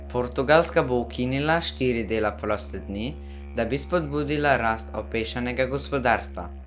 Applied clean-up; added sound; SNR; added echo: none; Musical instrument; 12 dB; none.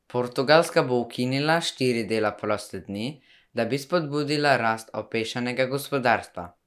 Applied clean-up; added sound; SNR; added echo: none; none; none; none.